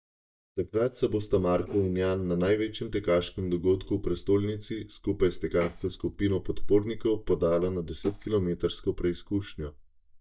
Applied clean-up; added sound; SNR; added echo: neural mask model DeepFilterNet 3.